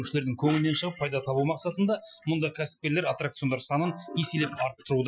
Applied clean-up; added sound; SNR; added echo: classical method Wiener filter.